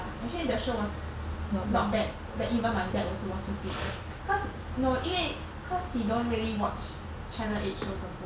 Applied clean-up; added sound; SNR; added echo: none; none; none; none.